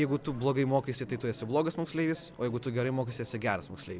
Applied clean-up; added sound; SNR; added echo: none; none; none; none.